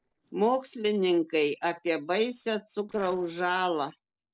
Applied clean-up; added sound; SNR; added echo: neural separator model SepFormer DNS4.